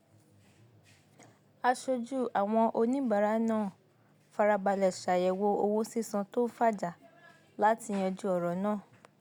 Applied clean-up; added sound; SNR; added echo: none; none; none; none.